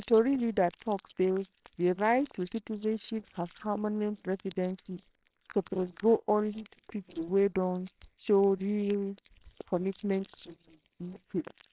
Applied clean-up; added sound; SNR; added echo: neural separator model SepFormer WHAMR!.